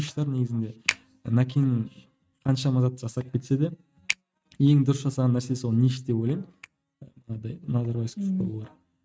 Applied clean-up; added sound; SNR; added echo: neural mask model RNNoise.